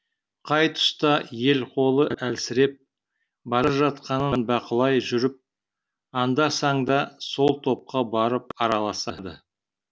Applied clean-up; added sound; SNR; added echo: none; none; none; none.